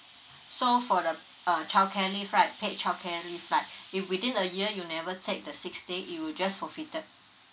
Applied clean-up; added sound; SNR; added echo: none; none; none; none.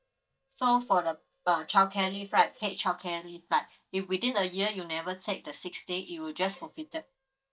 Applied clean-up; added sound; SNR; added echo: neural mask model DeepFilterNet 3.